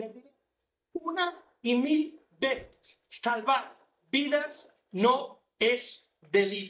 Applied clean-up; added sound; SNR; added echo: neural mask model DeepFilterNet 3.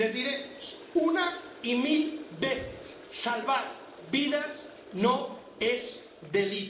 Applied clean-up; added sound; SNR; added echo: none; Toilet flush; 18 dB; reverberation time 0.9 s.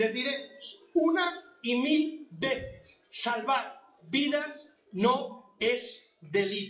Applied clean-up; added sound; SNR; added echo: classical method WPE with log-MMSE.